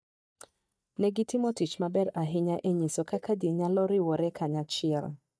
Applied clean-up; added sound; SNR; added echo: neural mask model DeepFilterNet 3.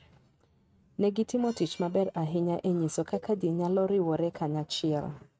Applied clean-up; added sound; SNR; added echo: neural mask model RNNoise.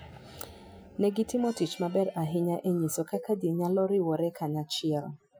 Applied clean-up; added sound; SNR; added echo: classical method Wiener filter.